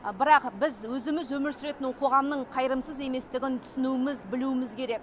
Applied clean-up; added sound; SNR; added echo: none; none; none; none.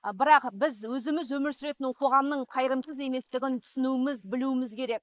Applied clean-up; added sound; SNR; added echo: neural mask model Resemble Enhance denoiser.